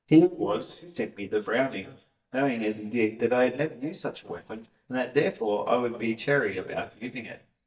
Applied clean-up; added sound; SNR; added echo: neural mask model DeepFilterNet 3.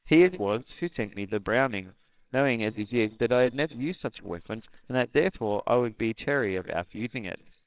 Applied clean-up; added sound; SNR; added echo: neural separator model SepFormer WHAMR!.